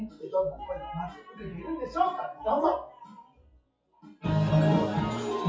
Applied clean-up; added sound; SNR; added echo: classical method WPE with log-MMSE.